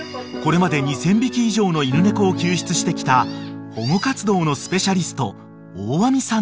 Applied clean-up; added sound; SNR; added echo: none; none; none; none.